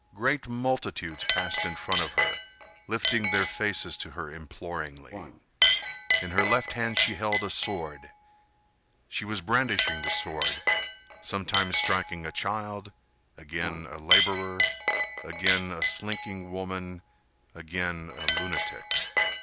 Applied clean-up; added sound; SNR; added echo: none; Chink, clink; -4 dB; none.